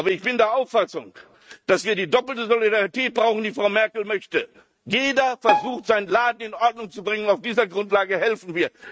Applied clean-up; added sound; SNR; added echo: neural mask model RNNoise.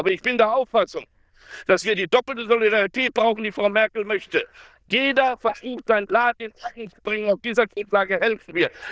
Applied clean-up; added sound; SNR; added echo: neural diffusion model UNIVERSE++.